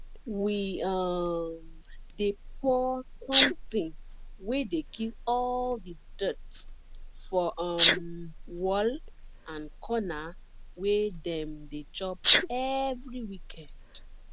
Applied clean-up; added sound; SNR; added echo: none; Sneeze; -3 dB; none.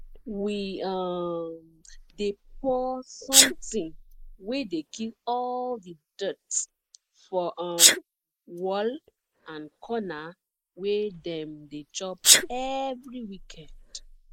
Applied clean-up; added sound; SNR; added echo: neural mask model Resemble Enhance denoiser.